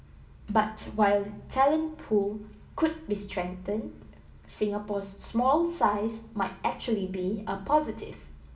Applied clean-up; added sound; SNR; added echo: none; none; none; reverberation time 0.5 s.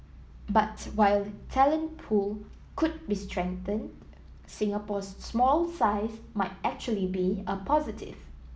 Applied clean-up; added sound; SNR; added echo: none; none; none; none.